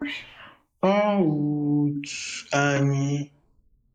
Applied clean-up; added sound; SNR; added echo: neural mask model Resemble Enhance denoiser.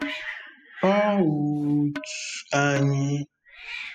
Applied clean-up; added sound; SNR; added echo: classical method spectral subtraction.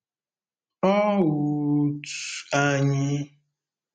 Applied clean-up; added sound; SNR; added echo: none; none; none; none.